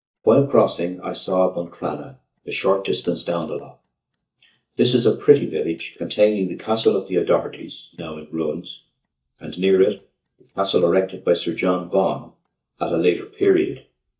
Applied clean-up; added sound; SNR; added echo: neural mask model DeepFilterNet 3.